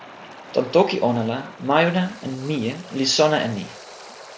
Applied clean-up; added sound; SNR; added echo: none; Waves, surf; 18 dB; none.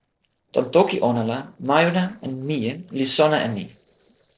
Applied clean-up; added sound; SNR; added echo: neural separator model SepFormer DNS4.